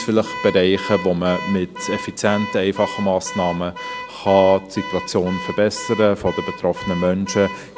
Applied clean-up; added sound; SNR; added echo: none; Alarm / Car; 12 dB; none.